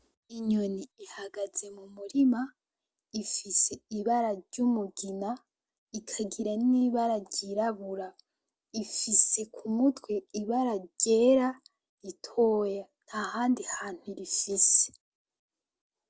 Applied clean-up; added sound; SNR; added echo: none; none; none; none.